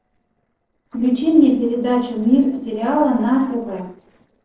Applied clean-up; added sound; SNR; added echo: neural separator model SepFormer DNS4.